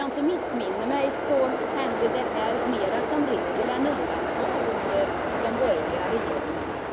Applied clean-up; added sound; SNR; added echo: none; Train; 0 dB; none.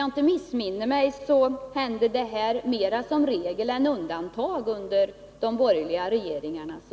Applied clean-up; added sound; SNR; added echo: none; none; none; none.